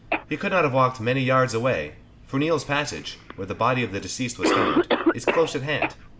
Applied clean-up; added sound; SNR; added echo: none; Cough; 4 dB; none.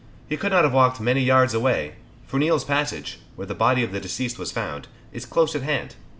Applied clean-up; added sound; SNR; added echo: none; none; none; none.